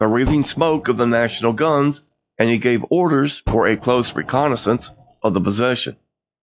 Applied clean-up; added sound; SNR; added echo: classical method log-MMSE.